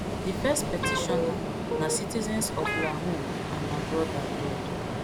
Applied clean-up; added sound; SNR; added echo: none; Ocean + Guitar; -2 dB; none.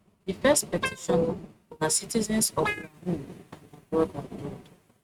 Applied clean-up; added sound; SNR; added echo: neural mask model RNNoise.